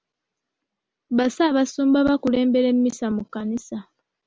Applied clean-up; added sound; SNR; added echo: none; none; none; none.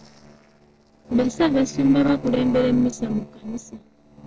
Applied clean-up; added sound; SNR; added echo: neural separator model SepFormer DNS4.